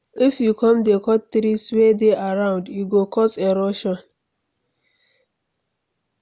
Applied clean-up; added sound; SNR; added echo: none; none; none; none.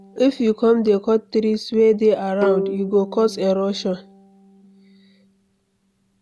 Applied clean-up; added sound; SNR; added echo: none; Bowed string instrument; 11 dB; none.